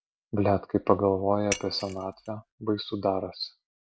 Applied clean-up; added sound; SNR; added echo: none; Shatter; 11 dB; none.